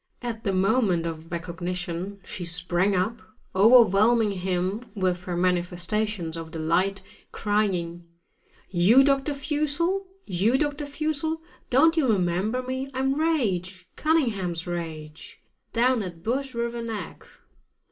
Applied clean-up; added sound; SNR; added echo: none; none; none; reverberation time 0.2 s.